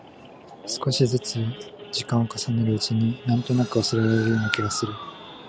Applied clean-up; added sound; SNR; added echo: none; Idling / Sawing / Accelerating, revving, vroom; 19 dB; none.